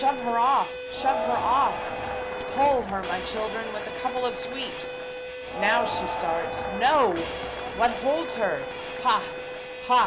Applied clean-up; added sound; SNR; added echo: none; Crowd + Bowed string instrument; 5 dB; none.